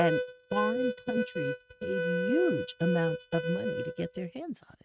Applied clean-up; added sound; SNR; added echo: neural mask model RNNoise.